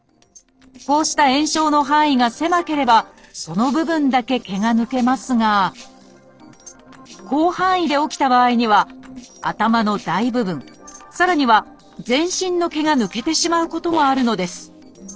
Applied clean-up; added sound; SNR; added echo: neural separator model SepFormer DNS4.